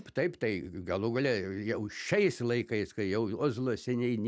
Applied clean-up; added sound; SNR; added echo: none; none; none; none.